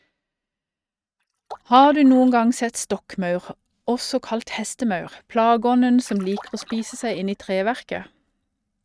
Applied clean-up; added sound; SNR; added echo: neural mask model RNNoise.